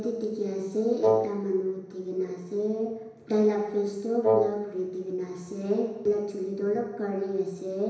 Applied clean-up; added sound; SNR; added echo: none; Wind instrument, woodwind instrument; -3 dB; reverberation time 1.0 s.